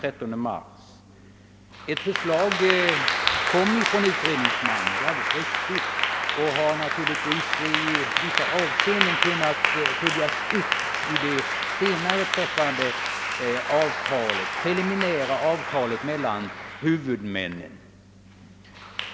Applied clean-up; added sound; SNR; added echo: none; Applause / Clapping; -1 dB; none.